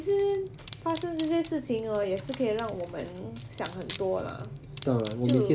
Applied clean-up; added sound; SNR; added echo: none; Wood; 11 dB; none.